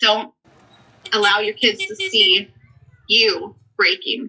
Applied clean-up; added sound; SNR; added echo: classical method log-MMSE.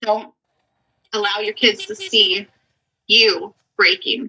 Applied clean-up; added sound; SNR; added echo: neural mask model DeepFilterNet 3.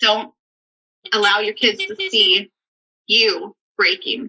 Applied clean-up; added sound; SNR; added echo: neural mask model Resemble Enhance denoiser.